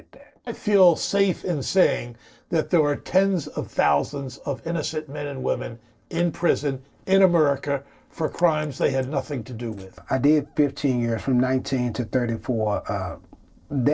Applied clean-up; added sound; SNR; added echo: neural separator model SepFormer DNS4.